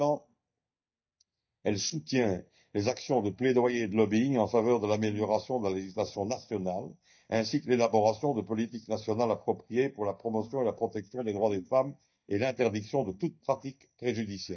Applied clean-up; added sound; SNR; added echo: neural mask model DeepFilterNet 3.